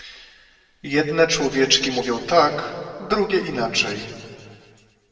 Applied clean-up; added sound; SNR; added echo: none; none; none; reverberation time 1.8 s.